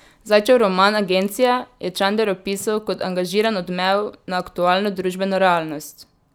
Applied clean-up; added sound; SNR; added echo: none; none; none; none.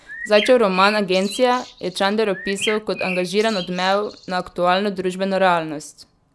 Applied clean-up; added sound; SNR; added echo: none; Bird; 12 dB; none.